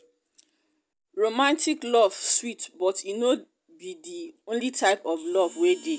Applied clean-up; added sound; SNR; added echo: none; none; none; none.